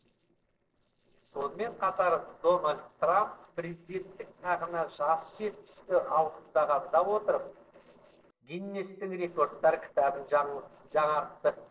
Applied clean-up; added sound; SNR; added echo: neural separator model SepFormer DNS4.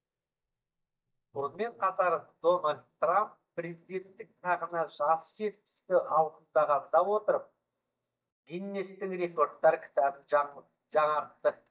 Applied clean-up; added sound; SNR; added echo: neural mask model DeepFilterNet 3.